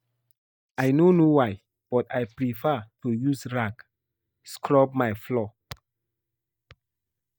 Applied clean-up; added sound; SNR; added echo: neural mask model DeepFilterNet 3.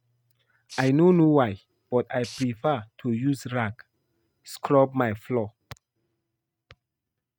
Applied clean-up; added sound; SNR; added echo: neural mask model RNNoise.